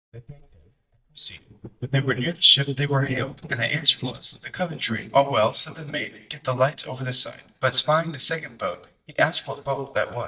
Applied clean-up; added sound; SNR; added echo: neural mask model DeepFilterNet 3.